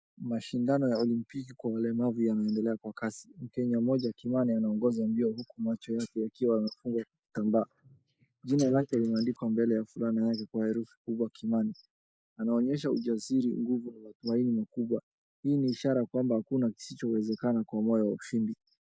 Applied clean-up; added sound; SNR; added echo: neural mask model Resemble Enhance denoiser.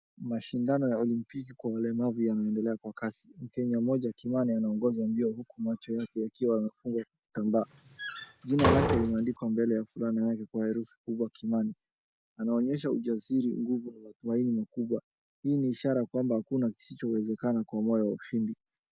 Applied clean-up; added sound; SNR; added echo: none; Slam; 1 dB; none.